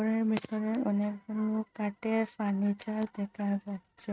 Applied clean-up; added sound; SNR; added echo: neural mask model RNNoise.